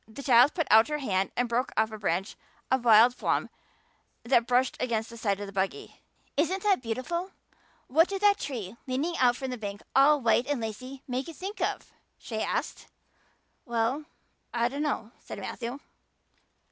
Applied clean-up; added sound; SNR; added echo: none; none; none; none.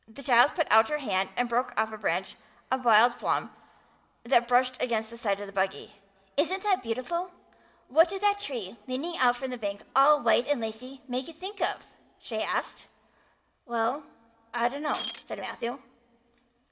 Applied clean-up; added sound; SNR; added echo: none; Shatter; 4 dB; reverberation time 1.0 s.